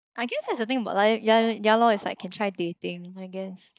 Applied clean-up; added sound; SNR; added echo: neural mask model DeepFilterNet 3.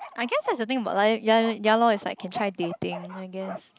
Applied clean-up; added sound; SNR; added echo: neural mask model RNNoise.